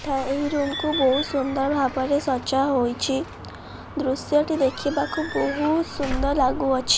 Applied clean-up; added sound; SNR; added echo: none; Squeak / Slam / Alarm / Wood; 11 dB; none.